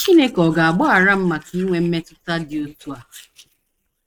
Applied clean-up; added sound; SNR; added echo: neural mask model RNNoise.